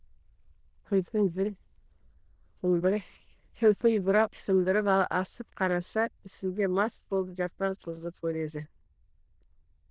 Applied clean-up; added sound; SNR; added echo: neural diffusion model UNIVERSE++.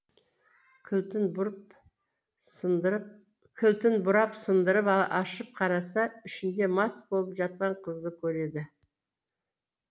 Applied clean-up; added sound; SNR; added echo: none; none; none; none.